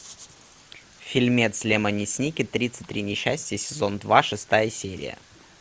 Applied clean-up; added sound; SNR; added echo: none; none; none; none.